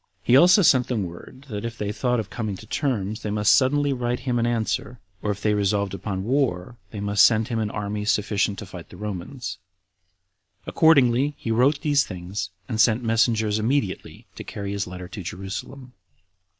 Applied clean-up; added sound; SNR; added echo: none; none; none; none.